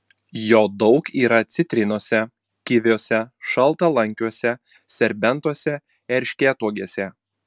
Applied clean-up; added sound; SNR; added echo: none; none; none; none.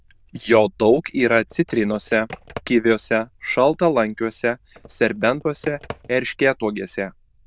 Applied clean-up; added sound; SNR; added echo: neural diffusion model UNIVERSE++.